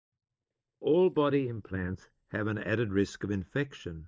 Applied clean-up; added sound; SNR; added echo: neural mask model DeepFilterNet 3.